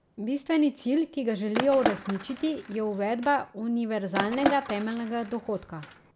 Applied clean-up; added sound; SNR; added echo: none; Skateboard; 6 dB; none.